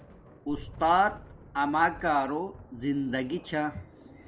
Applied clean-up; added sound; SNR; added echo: none; Thunder + Boom; 18 dB; none.